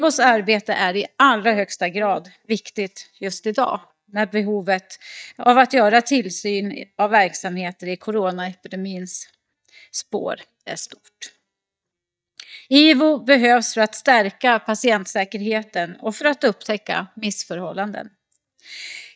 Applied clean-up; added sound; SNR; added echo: neural mask model DeepFilterNet 3.